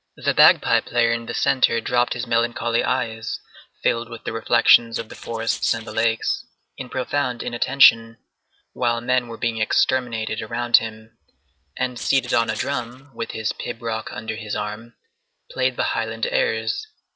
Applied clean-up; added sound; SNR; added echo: neural separator model SepFormer DNS4.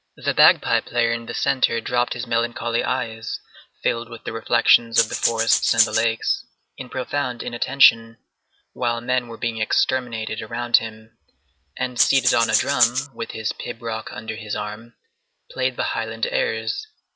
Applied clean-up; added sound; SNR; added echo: none; Rattle (instrument); -2 dB; none.